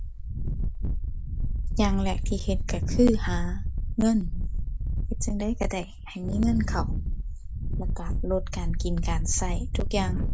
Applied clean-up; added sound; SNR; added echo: none; Wind; -3 dB; none.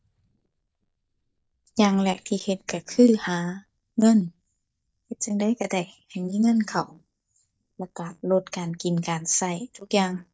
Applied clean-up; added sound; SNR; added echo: neural mask model DeepFilterNet 3.